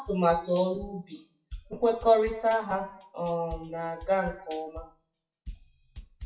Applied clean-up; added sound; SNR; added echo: classical method WPE with log-MMSE.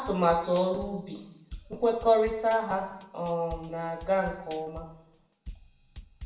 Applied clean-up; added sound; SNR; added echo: none; Drum / Drum kit; 17 dB; reverberation time 0.8 s.